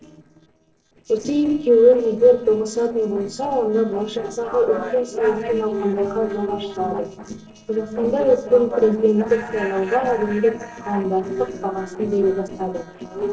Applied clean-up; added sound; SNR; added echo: neural separator model SepFormer DNS4.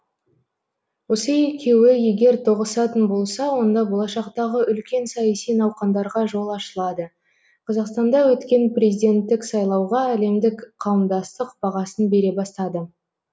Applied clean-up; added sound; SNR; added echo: none; none; none; none.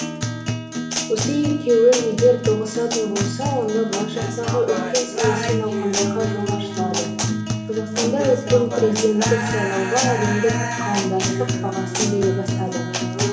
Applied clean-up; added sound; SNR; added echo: none; Guitar; 2 dB; reverberation time 0.9 s.